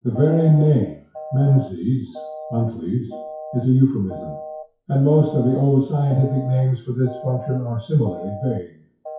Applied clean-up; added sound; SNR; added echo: classical method WPE with log-MMSE.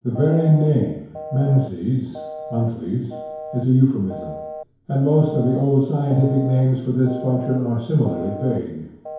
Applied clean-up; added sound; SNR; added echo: none; Telephone; 14 dB; reverberation time 1.0 s.